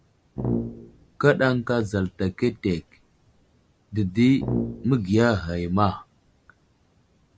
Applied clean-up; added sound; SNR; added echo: none; Brass instrument; 5 dB; none.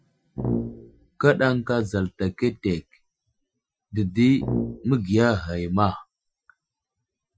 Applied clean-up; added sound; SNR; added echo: classical method Wiener filter.